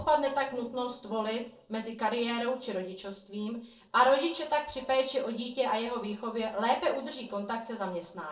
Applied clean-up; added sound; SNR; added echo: neural separator model SepFormer DNS4.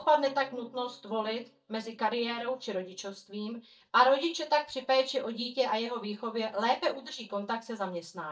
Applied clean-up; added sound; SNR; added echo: neural mask model DeepFilterNet 3.